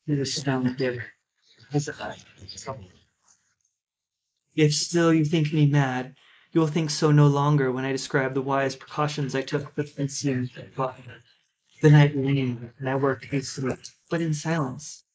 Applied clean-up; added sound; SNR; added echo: neural mask model Resemble Enhance denoiser.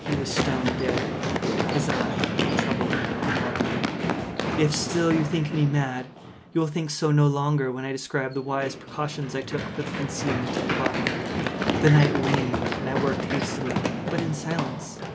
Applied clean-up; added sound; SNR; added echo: none; Run; 1 dB; none.